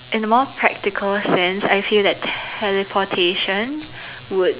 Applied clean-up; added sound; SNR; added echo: none; none; none; none.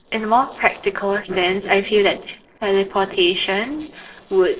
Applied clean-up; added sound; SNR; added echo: neural separator model SepFormer DNS4.